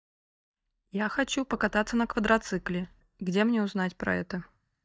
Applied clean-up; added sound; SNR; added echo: neural mask model DeepFilterNet 3.